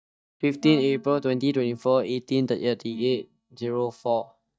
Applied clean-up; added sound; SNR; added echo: neural mask model DeepFilterNet 3.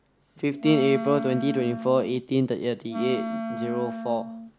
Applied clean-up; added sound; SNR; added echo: none; Wind instrument, woodwind instrument; 8 dB; none.